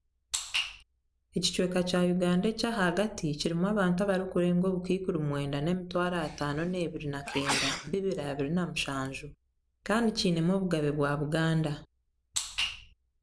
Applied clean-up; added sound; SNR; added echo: none; Sneeze; 7 dB; none.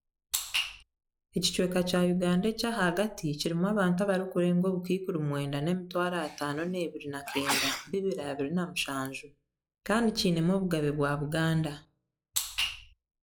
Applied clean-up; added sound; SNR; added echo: classical method log-MMSE.